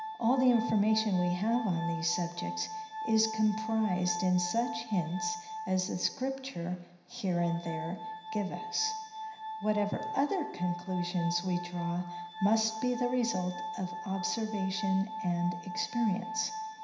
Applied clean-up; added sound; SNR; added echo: none; Glass; 9 dB; reverberation time 0.9 s.